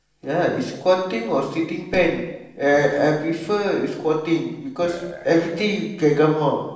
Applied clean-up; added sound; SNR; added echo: neural separator model SepFormer DNS4.